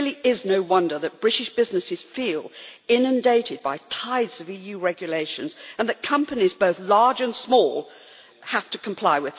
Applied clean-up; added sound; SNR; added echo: none; none; none; none.